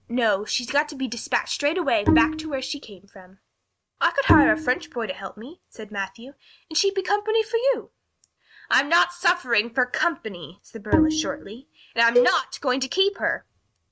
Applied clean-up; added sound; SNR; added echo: neural mask model RNNoise.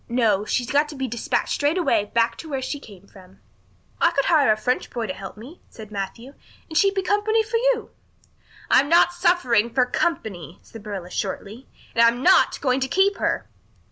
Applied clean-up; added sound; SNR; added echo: none; none; none; none.